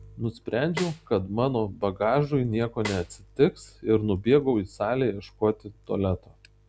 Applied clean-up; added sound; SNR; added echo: none; Snare drum; 15 dB; none.